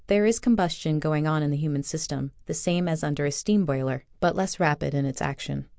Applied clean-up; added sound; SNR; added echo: none; none; none; none.